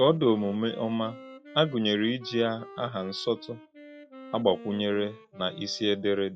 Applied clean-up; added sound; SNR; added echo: classical method log-MMSE.